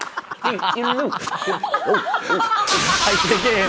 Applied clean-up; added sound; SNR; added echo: none; none; none; none.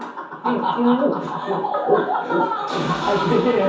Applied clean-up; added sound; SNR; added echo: none; none; none; reverberation time 0.6 s.